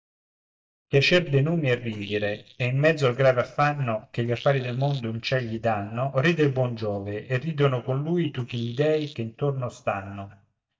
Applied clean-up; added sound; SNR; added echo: neural mask model DeepFilterNet 3.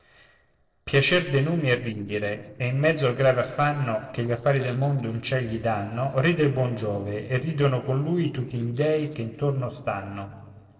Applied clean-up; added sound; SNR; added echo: neural separator model SepFormer DNS4.